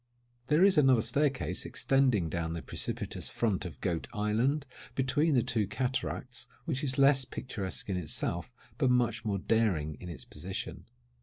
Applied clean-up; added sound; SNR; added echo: none; none; none; none.